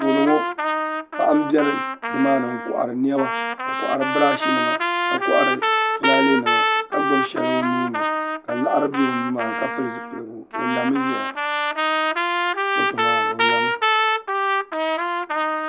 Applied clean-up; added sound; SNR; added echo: none; Trumpet; -2 dB; none.